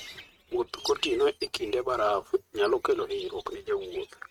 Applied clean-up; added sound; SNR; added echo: neural mask model RNNoise.